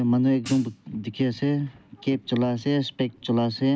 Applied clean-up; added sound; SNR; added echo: none; Hi-hat; 19 dB; none.